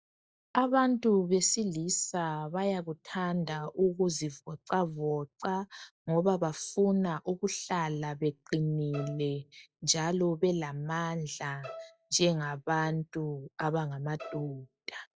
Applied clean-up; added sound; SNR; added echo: classical method log-MMSE.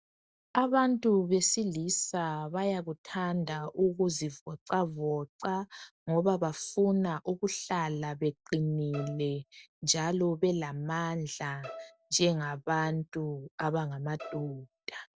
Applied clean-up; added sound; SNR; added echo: none; Bowed string instrument; 17 dB; none.